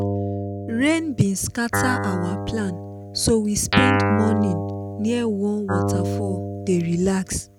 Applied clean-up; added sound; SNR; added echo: none; Guitar; 2 dB; none.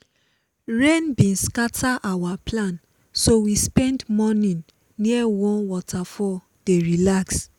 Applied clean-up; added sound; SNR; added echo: none; none; none; none.